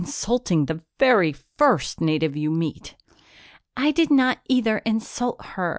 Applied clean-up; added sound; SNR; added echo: none; none; none; none.